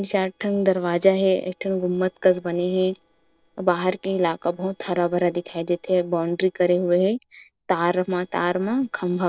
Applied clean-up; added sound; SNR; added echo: neural separator model SepFormer DNS4.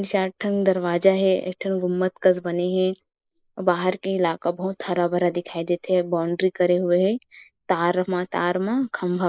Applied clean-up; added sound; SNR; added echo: neural mask model Resemble Enhance denoiser.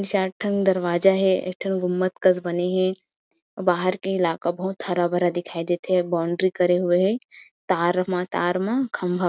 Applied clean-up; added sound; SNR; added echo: none; none; none; none.